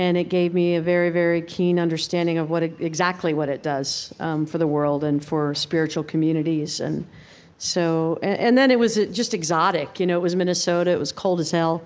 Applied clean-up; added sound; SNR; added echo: none; none; none; none.